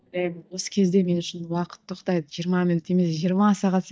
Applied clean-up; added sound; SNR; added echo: neural mask model DeepFilterNet 3.